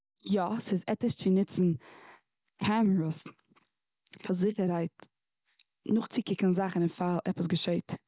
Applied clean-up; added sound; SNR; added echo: none; none; none; none.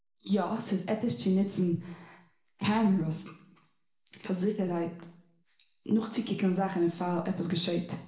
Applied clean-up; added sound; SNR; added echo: none; none; none; reverberation time 0.6 s.